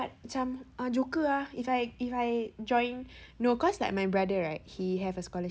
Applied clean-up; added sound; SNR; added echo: none; none; none; none.